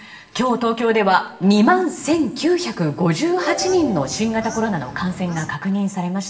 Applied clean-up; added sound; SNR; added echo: none; Bird / Fowl; 16 dB; reverberation time 2.0 s.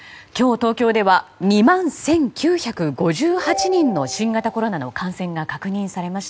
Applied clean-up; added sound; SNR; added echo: none; none; none; none.